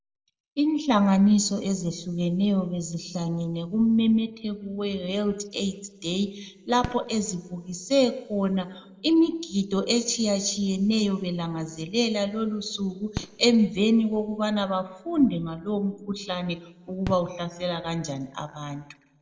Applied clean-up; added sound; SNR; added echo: neural separator model SepFormer DNS4.